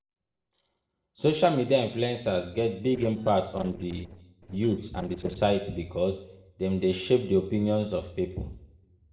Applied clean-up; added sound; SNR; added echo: neural separator model SepFormer DNS4.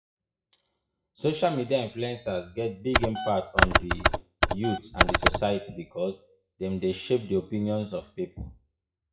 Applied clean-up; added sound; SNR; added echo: classical method WPE with log-MMSE.